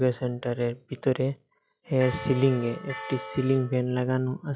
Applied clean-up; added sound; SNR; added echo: classical method log-MMSE.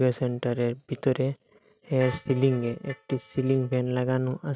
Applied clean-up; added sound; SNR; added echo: neural mask model RNNoise.